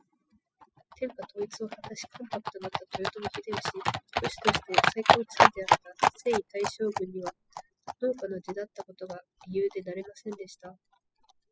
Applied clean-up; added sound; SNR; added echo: classical method spectral subtraction.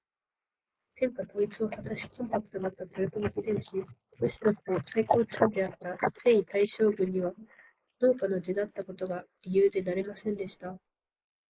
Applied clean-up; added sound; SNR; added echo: neural mask model Resemble Enhance denoiser.